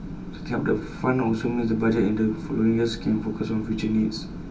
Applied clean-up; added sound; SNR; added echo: none; Boat, Water vehicle; 16 dB; reverberation time 0.1 s.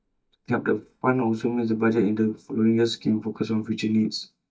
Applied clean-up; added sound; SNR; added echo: neural mask model DeepFilterNet 3.